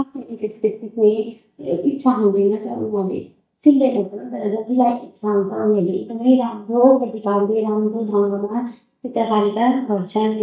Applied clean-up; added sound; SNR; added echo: neural mask model DeepFilterNet 3.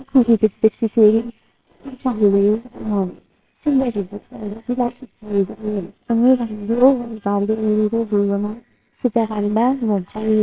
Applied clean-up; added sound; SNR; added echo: neural separator model SepFormer WHAMR!.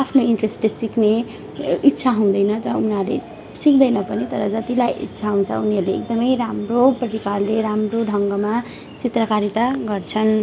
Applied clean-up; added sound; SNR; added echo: none; none; none; none.